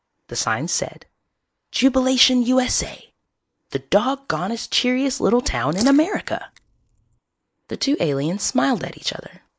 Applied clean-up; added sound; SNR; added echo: neural mask model Resemble Enhance denoiser.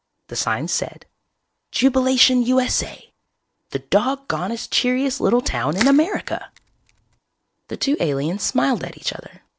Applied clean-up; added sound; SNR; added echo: neural separator model SepFormer DNS4.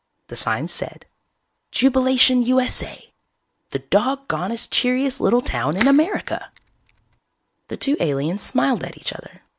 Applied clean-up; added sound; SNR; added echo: none; Crushing; 10 dB; none.